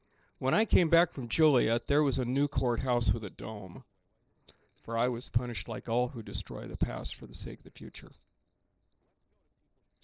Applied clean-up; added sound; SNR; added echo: neural separator model SepFormer DNS4.